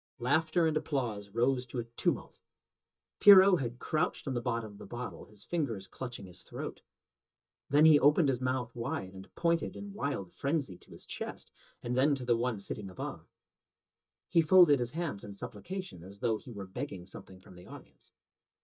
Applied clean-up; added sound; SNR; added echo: neural mask model DeepFilterNet 3.